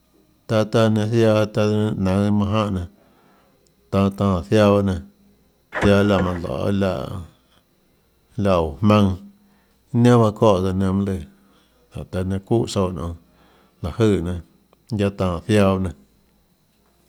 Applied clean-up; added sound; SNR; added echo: none; Printer; 7 dB; none.